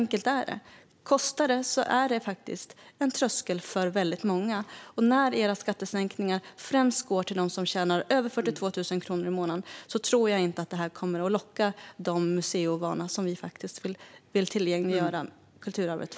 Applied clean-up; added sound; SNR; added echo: none; none; none; none.